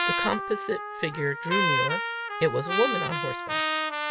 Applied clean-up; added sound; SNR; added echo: none; Trumpet; -1 dB; none.